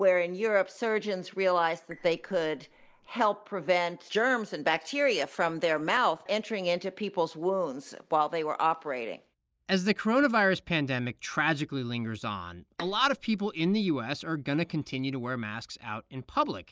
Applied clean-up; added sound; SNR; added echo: neural mask model Resemble Enhance denoiser.